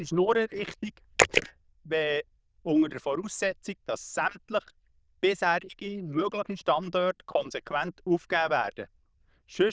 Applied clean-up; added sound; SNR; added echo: neural diffusion model UNIVERSE++.